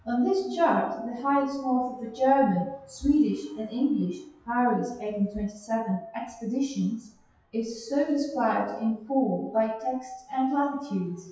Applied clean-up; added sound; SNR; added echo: classical method WPE with log-MMSE.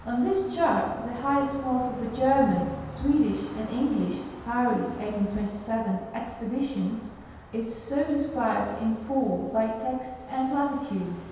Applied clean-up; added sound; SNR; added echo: none; Car passing by; 16 dB; reverberation time 1.2 s.